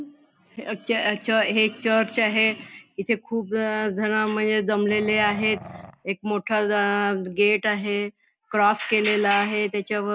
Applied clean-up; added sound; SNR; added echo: none; Growling; 15 dB; none.